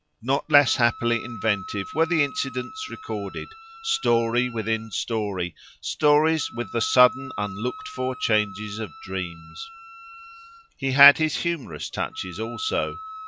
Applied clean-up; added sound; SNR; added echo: none; Wind instrument, woodwind instrument; 16 dB; none.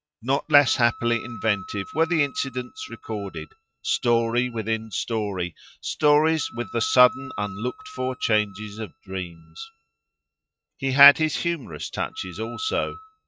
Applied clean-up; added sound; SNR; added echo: neural mask model RNNoise.